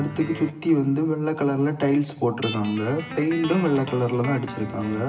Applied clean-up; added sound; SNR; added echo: none; Guitar; 14 dB; reverberation time 0.8 s.